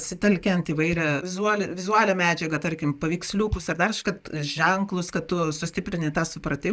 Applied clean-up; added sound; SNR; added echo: neural mask model DeepFilterNet 3.